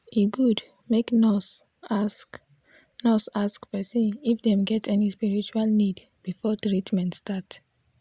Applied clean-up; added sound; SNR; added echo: none; none; none; none.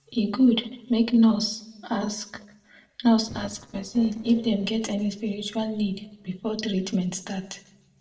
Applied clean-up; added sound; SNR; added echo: neural separator model SepFormer DNS4.